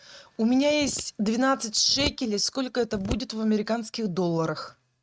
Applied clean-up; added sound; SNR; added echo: neural mask model RNNoise.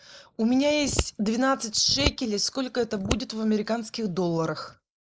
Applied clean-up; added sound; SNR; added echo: neural mask model Resemble Enhance denoiser.